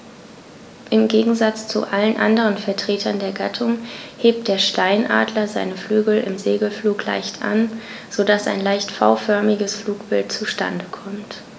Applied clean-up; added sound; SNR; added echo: none; none; none; none.